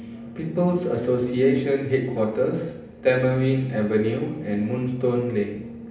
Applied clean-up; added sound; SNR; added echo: none; Brass instrument; 17 dB; reverberation time 0.8 s.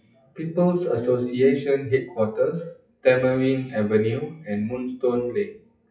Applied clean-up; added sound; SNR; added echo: classical method WPE with log-MMSE.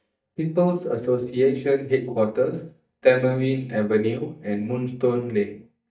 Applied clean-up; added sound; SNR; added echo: neural mask model DeepFilterNet 3.